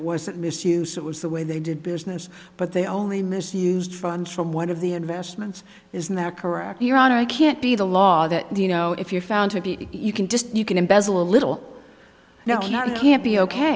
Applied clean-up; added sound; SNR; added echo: none; none; none; none.